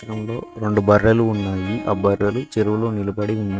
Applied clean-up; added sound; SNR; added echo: neural mask model RNNoise.